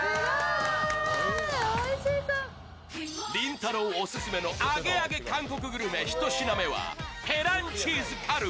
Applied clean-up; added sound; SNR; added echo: none; none; none; none.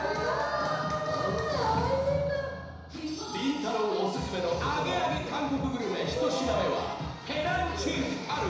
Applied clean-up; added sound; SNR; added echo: none; none; none; reverberation time 1.0 s.